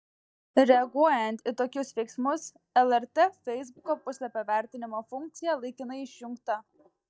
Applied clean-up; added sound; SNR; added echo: neural mask model DeepFilterNet 3.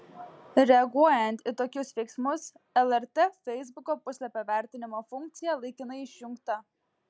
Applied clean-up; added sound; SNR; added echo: none; none; none; none.